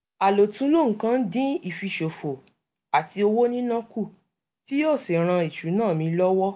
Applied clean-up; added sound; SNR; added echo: none; none; none; none.